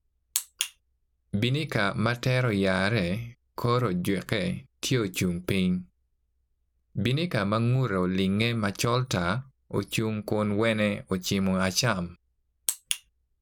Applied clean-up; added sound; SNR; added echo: none; none; none; none.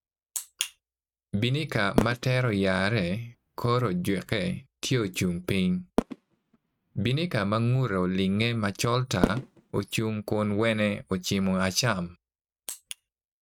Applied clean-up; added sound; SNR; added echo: neural mask model RNNoise.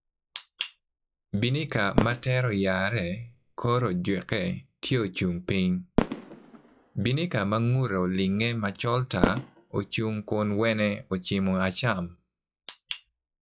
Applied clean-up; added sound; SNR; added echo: classical method log-MMSE.